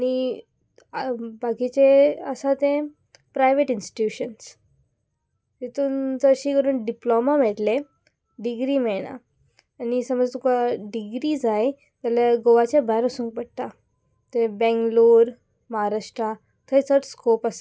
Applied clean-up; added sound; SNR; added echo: none; none; none; none.